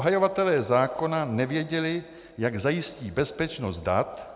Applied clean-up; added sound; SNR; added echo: none; none; none; none.